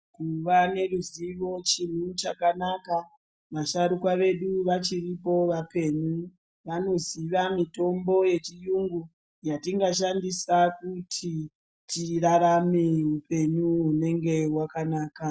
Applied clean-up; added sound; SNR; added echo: none; none; none; none.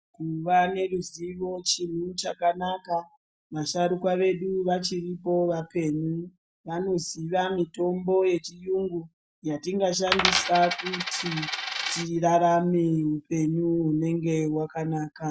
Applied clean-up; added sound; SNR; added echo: none; Coin (dropping); 2 dB; none.